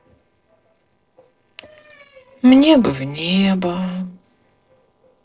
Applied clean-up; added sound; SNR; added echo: neural separator model SepFormer DNS4.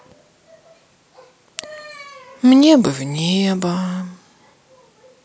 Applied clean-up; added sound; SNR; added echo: none; none; none; none.